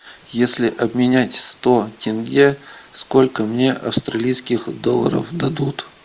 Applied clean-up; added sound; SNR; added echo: none; none; none; none.